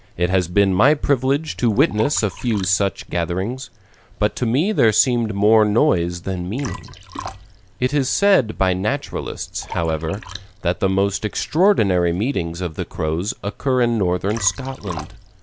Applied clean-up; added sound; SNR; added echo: none; Liquid; 19 dB; none.